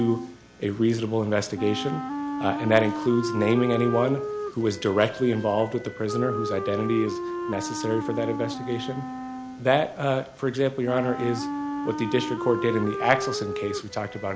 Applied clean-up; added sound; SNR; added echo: none; Wind instrument, woodwind instrument; 7 dB; none.